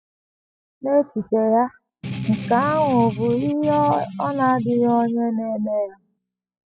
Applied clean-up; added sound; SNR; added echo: classical method spectral subtraction.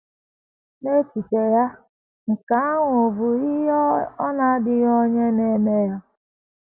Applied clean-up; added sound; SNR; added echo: none; none; none; none.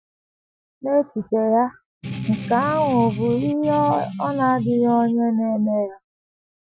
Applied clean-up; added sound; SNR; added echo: classical method Wiener filter.